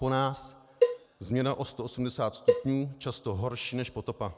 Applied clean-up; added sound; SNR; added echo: none; Cowbell; 0 dB; none.